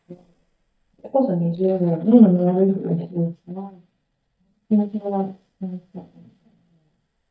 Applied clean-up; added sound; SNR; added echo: neural mask model DeepFilterNet 3.